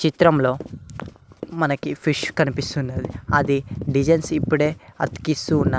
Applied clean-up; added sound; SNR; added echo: none; Run; 18 dB; none.